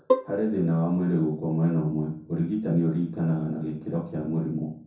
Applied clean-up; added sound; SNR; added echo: none; Bowed string instrument; 1 dB; reverberation time 0.5 s.